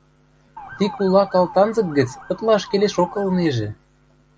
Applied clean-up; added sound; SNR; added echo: none; Motor vehicle (road) / Siren; 17 dB; none.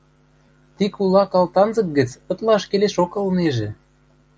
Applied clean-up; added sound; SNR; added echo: none; none; none; none.